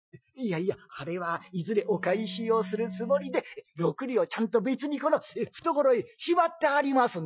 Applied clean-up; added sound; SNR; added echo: classical method Wiener filter.